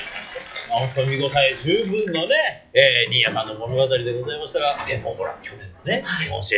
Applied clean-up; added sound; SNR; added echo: classical method WPE with log-MMSE.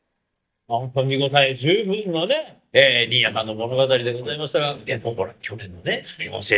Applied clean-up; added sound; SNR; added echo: neural mask model DeepFilterNet 3.